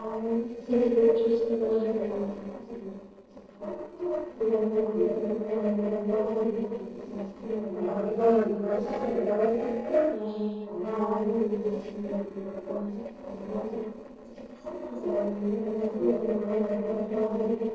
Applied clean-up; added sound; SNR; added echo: neural separator model SepFormer DNS4.